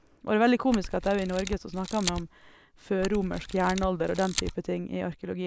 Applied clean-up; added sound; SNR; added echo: none; Camera; 5 dB; none.